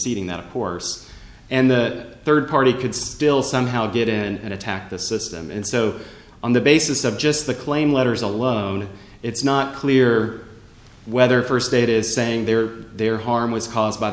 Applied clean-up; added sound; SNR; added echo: none; none; none; none.